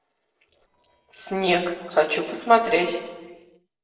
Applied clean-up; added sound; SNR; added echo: neural separator model SepFormer DNS4.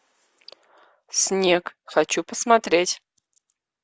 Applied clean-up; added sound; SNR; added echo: none; none; none; none.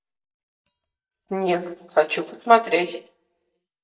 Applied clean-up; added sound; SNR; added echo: neural mask model DeepFilterNet 3.